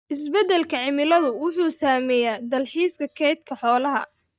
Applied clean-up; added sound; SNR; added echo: neural mask model DeepFilterNet 3.